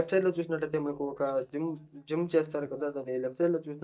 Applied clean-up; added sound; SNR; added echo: neural mask model DeepFilterNet 3.